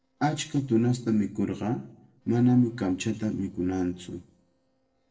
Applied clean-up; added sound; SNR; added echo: neural separator model SepFormer DNS4.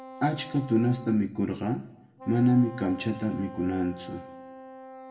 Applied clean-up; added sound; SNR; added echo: none; Wind instrument, woodwind instrument; 16 dB; reverberation time 0.8 s.